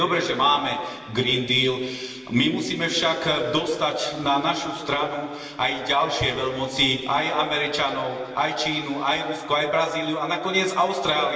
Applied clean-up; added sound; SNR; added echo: none; none; none; reverberation time 2.5 s.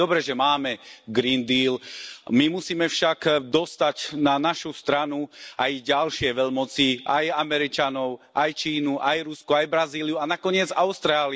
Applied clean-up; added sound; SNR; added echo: none; none; none; none.